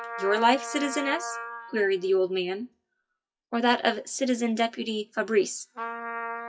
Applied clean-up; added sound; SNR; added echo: classical method WPE with log-MMSE.